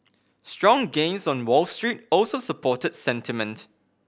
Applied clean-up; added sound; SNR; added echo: none; none; none; none.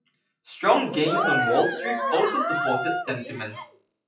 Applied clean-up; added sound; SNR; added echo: classical method WPE with log-MMSE.